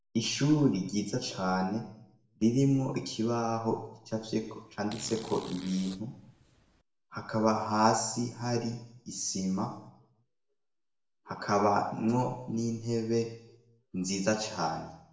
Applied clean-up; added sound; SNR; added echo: none; Fart; 17 dB; reverberation time 0.7 s.